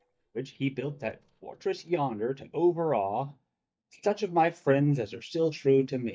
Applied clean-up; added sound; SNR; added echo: neural mask model DeepFilterNet 3.